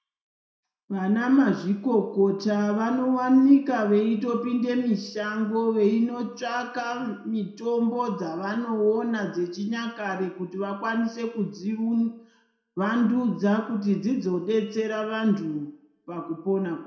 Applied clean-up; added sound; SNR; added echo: none; none; none; reverberation time 0.6 s.